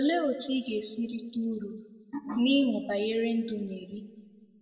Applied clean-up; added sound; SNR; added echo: none; none; none; reverberation time 1.4 s.